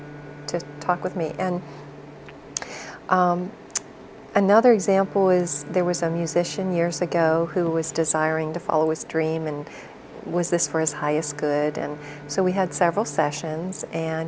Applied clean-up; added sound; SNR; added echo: none; Bowed string instrument; 19 dB; none.